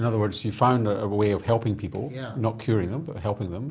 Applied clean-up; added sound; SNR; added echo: none; none; none; none.